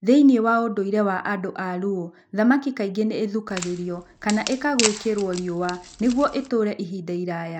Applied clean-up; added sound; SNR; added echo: none; Wood; 10 dB; none.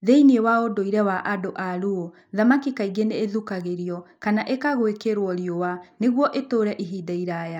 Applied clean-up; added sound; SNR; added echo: none; none; none; none.